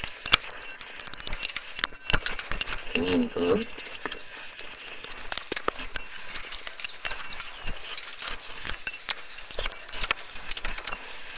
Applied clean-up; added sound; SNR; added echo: neural separator model SepFormer WHAMR!.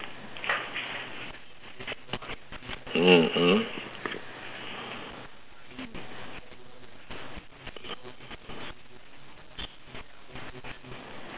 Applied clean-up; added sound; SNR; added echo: none; none; none; none.